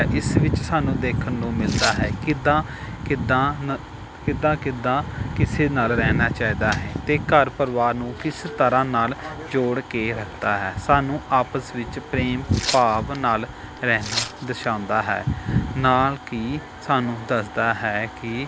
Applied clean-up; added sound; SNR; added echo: none; Tearing; 10 dB; none.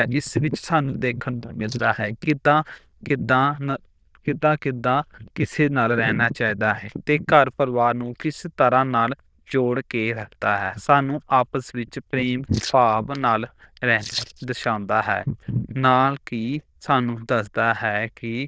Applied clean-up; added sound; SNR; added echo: neural diffusion model UNIVERSE++.